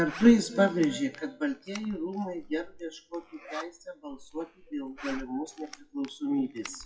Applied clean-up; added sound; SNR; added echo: classical method WPE with log-MMSE.